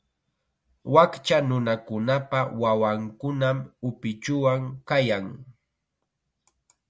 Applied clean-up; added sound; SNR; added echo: none; none; none; none.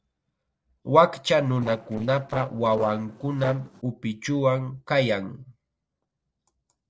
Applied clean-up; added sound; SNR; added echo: neural separator model SepFormer DNS4.